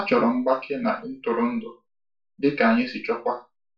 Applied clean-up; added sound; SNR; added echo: none; none; none; reverberation time 0.3 s.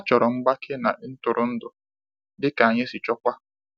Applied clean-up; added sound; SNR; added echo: none; none; none; none.